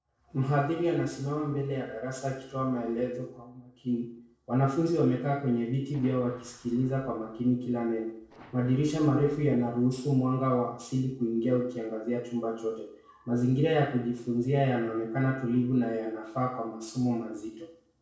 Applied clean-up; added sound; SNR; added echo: neural separator model SepFormer DNS4.